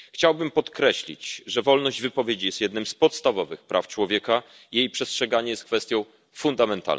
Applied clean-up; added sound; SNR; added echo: none; none; none; none.